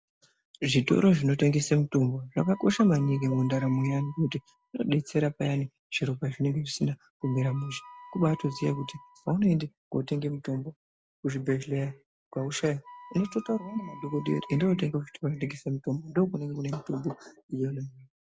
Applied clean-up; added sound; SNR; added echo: none; Wind instrument, woodwind instrument; 19 dB; none.